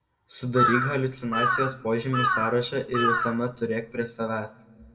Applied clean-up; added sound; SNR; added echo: none; Bird vocalization, bird call, bird song / Crow; 0 dB; reverberation time 1.8 s.